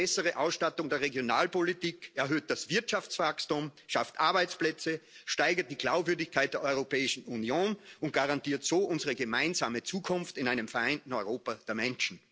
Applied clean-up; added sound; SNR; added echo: none; none; none; none.